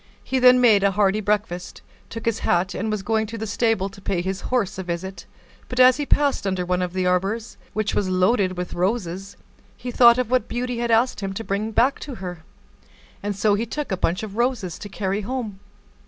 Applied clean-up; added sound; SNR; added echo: none; none; none; none.